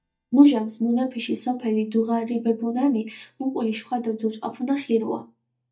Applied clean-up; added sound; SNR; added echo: neural mask model DeepFilterNet 3.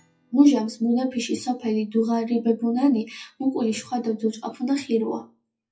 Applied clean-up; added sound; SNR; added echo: classical method WPE with log-MMSE.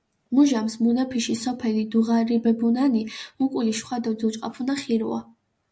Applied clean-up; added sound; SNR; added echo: none; none; none; none.